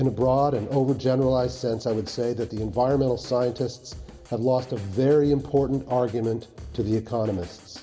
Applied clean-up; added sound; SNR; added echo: none; Drum kit; 20 dB; reverberation time 1.4 s.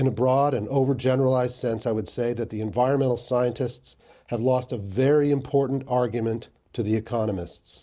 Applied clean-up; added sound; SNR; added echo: none; none; none; none.